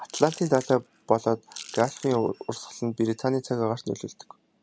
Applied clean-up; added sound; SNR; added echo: none; Chewing, mastication / Crushing; 17 dB; none.